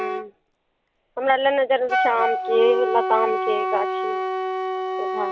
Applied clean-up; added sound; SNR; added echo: none; Wind instrument, woodwind instrument; 2 dB; none.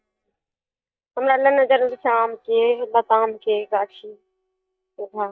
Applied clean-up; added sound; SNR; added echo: neural mask model DeepFilterNet 3.